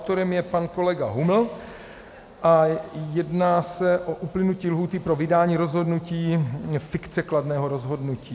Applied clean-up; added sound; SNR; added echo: none; none; none; none.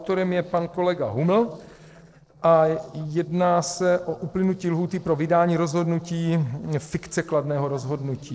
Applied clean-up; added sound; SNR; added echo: neural separator model SepFormer DNS4.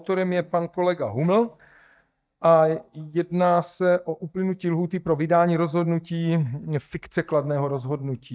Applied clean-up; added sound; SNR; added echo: neural mask model DeepFilterNet 3.